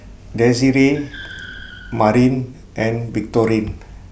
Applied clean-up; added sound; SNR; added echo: none; Car; 20 dB; none.